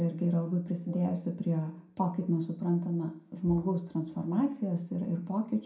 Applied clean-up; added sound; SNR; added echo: none; Wind instrument, woodwind instrument; 18 dB; reverberation time 0.5 s.